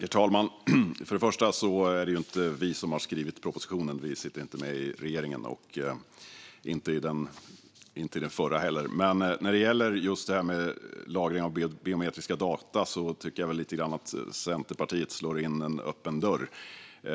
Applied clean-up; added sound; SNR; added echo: none; none; none; none.